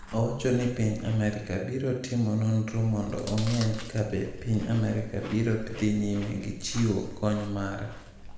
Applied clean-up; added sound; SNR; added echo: none; Chewing, mastication; 13 dB; reverberation time 1.0 s.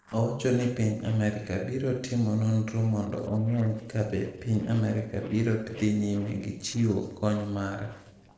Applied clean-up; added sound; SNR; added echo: neural separator model SepFormer DNS4.